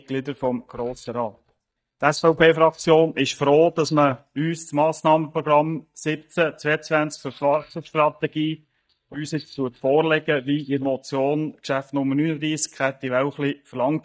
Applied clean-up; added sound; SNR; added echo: neural mask model DeepFilterNet 3.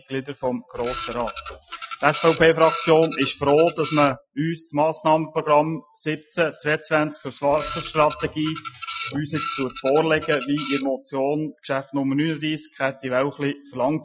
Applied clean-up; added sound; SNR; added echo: classical method Wiener filter.